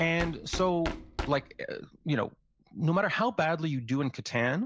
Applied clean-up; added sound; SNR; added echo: none; Knock; 13 dB; none.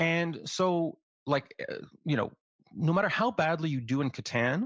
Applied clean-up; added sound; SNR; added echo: none; none; none; none.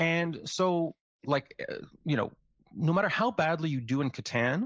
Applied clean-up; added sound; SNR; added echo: neural mask model Resemble Enhance denoiser.